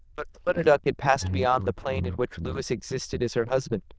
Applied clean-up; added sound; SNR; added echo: neural diffusion model UNIVERSE++.